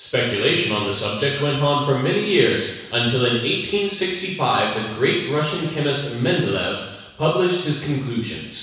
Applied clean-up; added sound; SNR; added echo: none; none; none; reverberation time 1.1 s.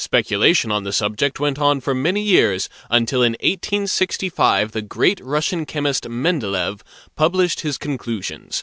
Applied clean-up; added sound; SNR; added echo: none; none; none; none.